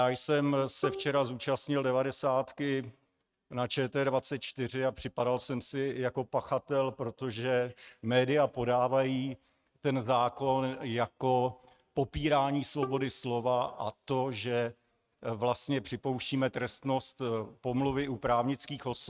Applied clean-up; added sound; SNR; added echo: neural mask model RNNoise.